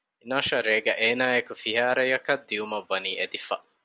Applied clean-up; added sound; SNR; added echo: none; none; none; none.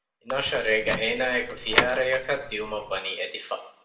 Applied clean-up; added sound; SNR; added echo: none; Door / Car; 4 dB; reverberation time 0.6 s.